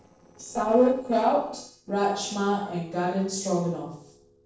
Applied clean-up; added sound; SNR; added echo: neural separator model SepFormer DNS4.